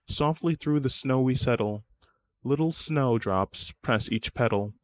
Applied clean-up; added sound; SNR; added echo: neural mask model Resemble Enhance denoiser.